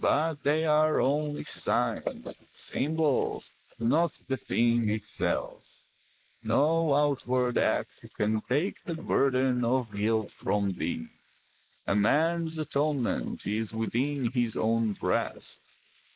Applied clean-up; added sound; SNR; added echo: neural mask model Resemble Enhance denoiser.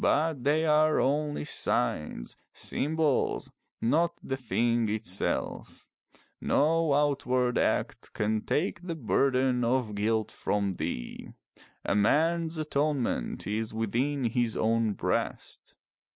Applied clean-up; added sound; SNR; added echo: none; none; none; none.